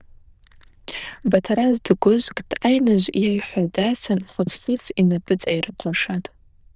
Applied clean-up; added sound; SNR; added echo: neural diffusion model UNIVERSE++.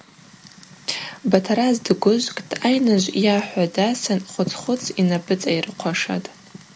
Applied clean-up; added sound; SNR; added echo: none; Fire; 20 dB; none.